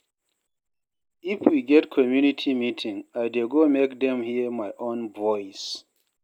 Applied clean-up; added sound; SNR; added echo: none; none; none; none.